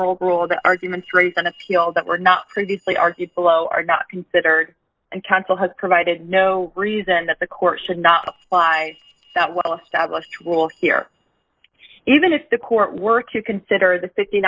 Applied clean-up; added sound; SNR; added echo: neural separator model SepFormer DNS4.